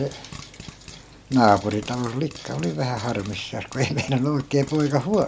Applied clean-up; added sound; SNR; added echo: none; Frying (food); 18 dB; none.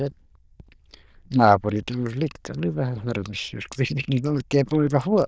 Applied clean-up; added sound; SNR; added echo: neural diffusion model UNIVERSE++.